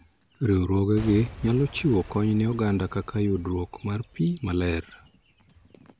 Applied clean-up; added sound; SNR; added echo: none; Shatter / Crushing / Boom; 19 dB; none.